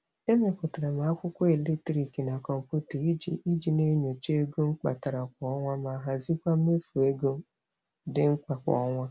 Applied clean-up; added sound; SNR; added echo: none; none; none; none.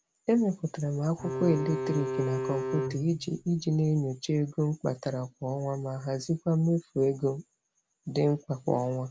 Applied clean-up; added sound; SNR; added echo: none; Bowed string instrument; 5 dB; none.